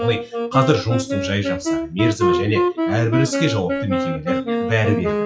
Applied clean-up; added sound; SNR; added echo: classical method WPE with log-MMSE.